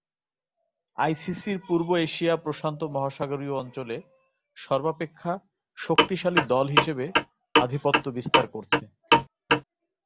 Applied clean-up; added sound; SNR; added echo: none; Clock; -4 dB; none.